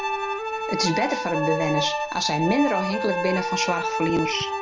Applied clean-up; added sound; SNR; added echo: none; Wind instrument, woodwind instrument + Bowed string instrument; 1 dB; none.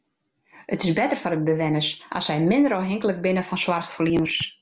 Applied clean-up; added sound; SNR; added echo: none; none; none; none.